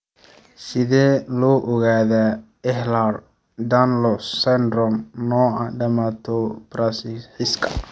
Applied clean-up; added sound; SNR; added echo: none; none; none; none.